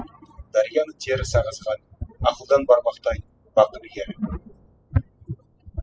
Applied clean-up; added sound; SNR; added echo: classical method spectral subtraction.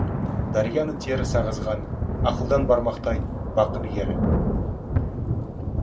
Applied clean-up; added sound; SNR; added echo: none; Thunder / Rain; -1 dB; none.